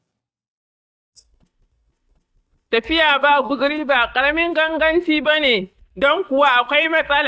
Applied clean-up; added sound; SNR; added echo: neural mask model DeepFilterNet 3.